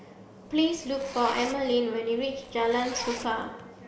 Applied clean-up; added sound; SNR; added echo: none; Zipper (clothing); 12 dB; none.